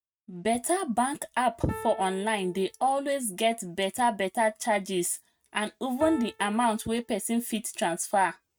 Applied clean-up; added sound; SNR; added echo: neural mask model RNNoise.